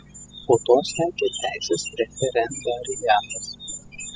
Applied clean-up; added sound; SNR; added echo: classical method spectral subtraction.